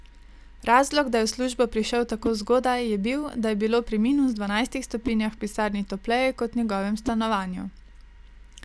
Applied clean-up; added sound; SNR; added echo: none; Whoosh, swoosh, swish; 17 dB; none.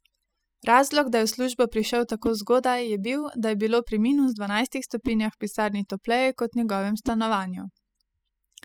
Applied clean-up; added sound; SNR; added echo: classical method spectral subtraction.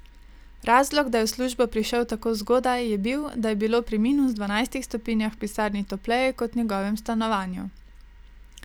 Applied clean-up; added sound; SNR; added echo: none; none; none; none.